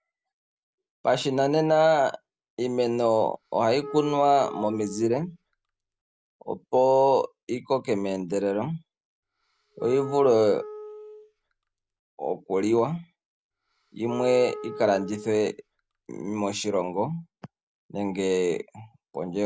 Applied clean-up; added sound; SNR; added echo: none; Wind instrument, woodwind instrument; 14 dB; none.